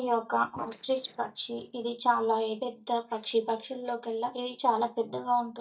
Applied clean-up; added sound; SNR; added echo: neural mask model DeepFilterNet 3.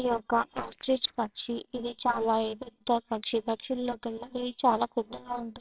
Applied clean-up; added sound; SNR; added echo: neural separator model SepFormer WHAMR!.